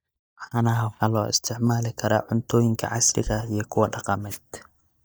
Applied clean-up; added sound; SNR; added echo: neural mask model DeepFilterNet 3.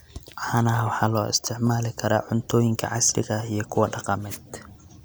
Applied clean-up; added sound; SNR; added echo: none; none; none; none.